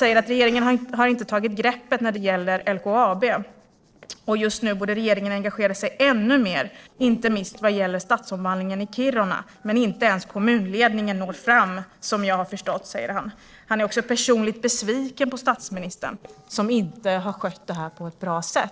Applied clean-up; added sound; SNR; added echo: neural separator model SepFormer DNS4.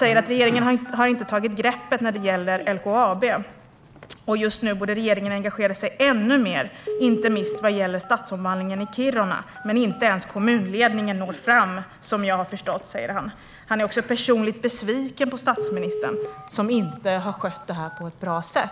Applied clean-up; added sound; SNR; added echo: none; Telephone; 14 dB; none.